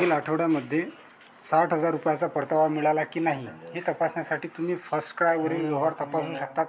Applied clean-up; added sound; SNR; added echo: none; none; none; none.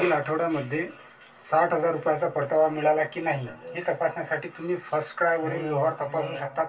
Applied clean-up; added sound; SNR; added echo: none; none; none; reverberation time 0.1 s.